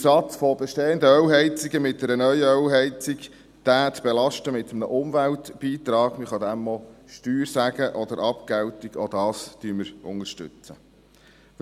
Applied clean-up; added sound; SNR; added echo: none; none; none; none.